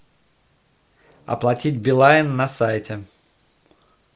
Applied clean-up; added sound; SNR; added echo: none; none; none; none.